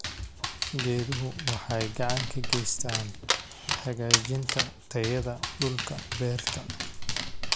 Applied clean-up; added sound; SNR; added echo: none; Dog; -1 dB; none.